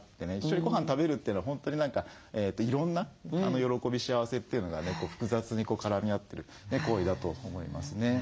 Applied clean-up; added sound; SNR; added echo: none; none; none; none.